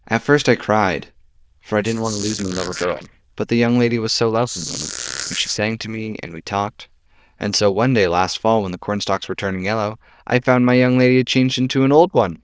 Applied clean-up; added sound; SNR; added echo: neural diffusion model UNIVERSE++.